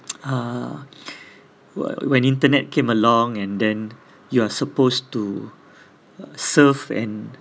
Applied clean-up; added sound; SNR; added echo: none; none; none; none.